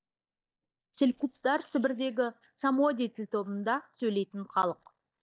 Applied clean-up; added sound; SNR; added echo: neural mask model DeepFilterNet 3.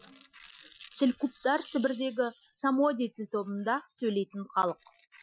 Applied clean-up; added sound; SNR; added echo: classical method Wiener filter.